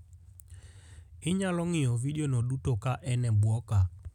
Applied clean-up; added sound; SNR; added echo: none; none; none; none.